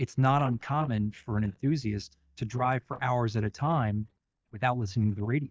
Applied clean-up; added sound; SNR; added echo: neural mask model DeepFilterNet 3.